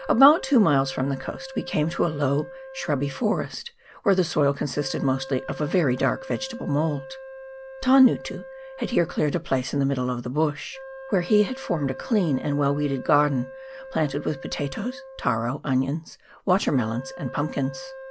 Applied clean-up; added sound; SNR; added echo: none; Wind instrument, woodwind instrument; 16 dB; none.